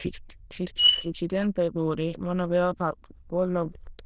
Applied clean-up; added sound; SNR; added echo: neural diffusion model UNIVERSE++.